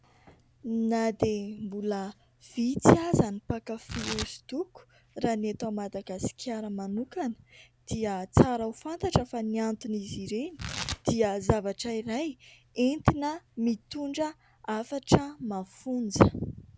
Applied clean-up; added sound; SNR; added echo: none; Tearing; 18 dB; none.